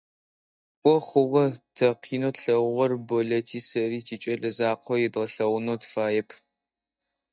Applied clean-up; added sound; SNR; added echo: neural mask model DeepFilterNet 3.